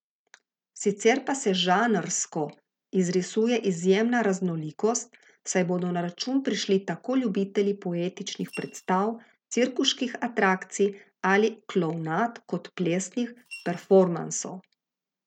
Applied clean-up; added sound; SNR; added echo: neural mask model RNNoise.